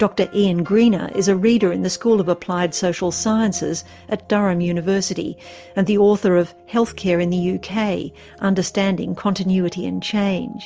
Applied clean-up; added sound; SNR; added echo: none; none; none; none.